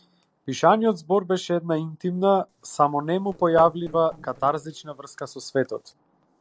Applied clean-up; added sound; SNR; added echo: neural separator model SepFormer DNS4.